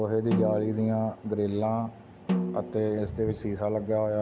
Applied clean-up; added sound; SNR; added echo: none; Snare drum; 7 dB; none.